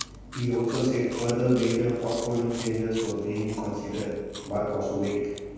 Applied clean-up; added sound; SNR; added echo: none; Chewing, mastication; 16 dB; reverberation time 1.2 s.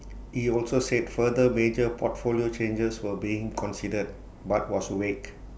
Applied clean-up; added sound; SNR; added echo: none; none; none; none.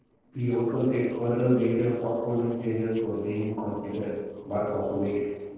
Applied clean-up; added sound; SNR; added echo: neural separator model SepFormer DNS4.